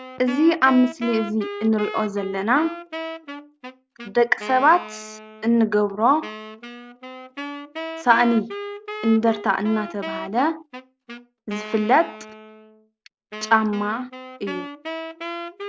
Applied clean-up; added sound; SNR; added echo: none; Wind instrument, woodwind instrument; 11 dB; none.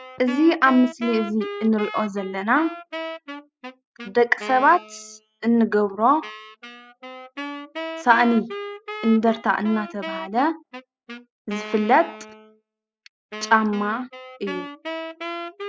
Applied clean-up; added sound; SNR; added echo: classical method spectral subtraction.